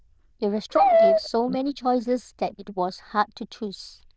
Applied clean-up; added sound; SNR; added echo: neural diffusion model UNIVERSE++.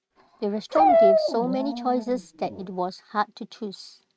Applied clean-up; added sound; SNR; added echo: neural mask model RNNoise.